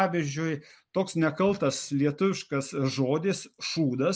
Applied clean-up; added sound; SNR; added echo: none; none; none; none.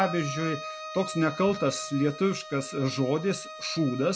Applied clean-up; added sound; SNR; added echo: none; Bowed string instrument; 11 dB; none.